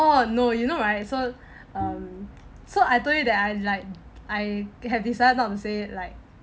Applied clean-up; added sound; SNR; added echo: none; Bowed string instrument; 14 dB; none.